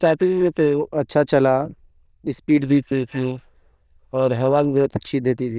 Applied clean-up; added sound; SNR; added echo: neural diffusion model UNIVERSE++.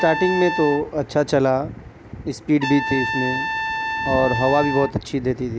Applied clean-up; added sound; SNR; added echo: none; Trumpet; 6 dB; none.